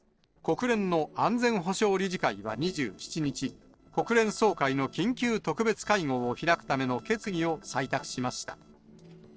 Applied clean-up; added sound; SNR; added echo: neural separator model SepFormer DNS4.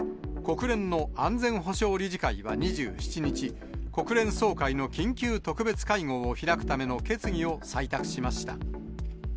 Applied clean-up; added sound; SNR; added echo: none; none; none; none.